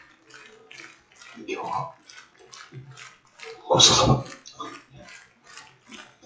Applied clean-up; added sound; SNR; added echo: classical method WPE with log-MMSE.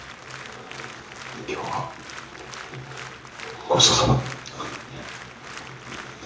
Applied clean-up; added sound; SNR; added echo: none; Applause; 12 dB; reverberation time 0.7 s.